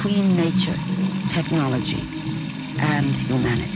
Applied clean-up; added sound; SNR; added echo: none; Trickle, dribble / Water tap, faucet / Music; 1 dB; none.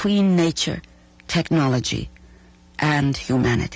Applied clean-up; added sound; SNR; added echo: none; none; none; none.